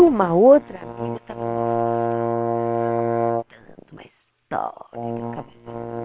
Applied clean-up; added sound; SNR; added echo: neural separator model SepFormer WHAM!.